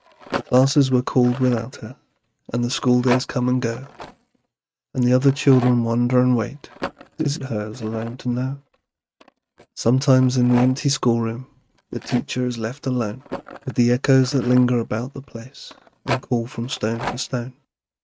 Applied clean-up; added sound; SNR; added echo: neural mask model RNNoise.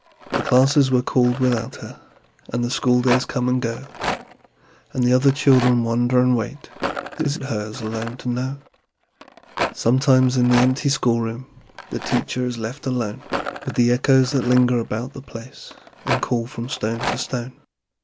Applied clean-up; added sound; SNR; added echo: none; Rattle; 11 dB; none.